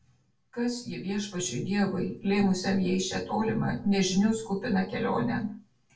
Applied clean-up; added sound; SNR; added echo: none; none; none; reverberation time 0.3 s.